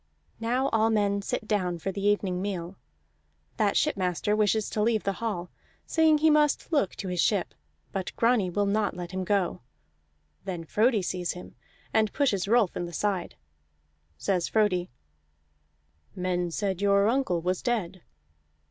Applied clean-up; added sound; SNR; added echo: none; none; none; none.